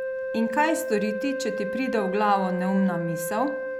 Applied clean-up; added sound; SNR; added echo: none; Wind instrument, woodwind instrument; 4 dB; none.